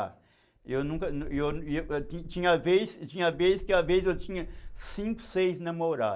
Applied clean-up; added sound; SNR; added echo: none; Wind; 11 dB; none.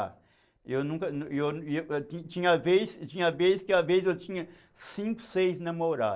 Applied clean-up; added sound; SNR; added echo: neural separator model SepFormer DNS4.